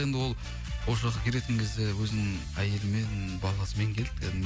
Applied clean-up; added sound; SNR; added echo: none; none; none; none.